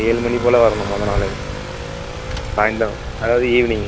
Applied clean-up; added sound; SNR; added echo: none; Motorcycle / Accelerating, revving, vroom; 6 dB; none.